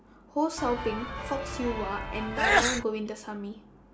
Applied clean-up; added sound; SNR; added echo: none; Sneeze / Church bell; -3 dB; none.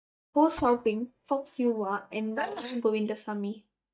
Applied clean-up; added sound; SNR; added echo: neural mask model DeepFilterNet 3.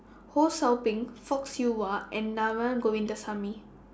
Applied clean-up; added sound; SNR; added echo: none; none; none; none.